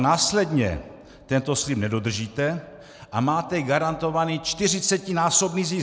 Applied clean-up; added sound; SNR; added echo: none; none; none; none.